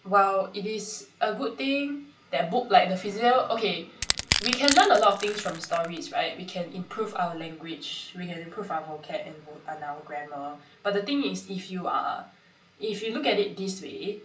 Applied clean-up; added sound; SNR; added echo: none; Crushing; 5 dB; reverberation time 0.3 s.